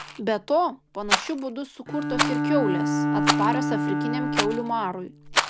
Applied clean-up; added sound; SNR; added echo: none; Bowed string instrument + Rattle; -2 dB; none.